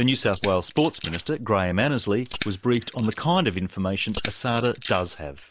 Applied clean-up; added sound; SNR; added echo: neural mask model Resemble Enhance denoiser.